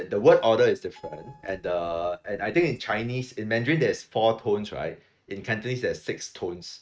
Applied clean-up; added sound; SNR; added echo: neural mask model RNNoise.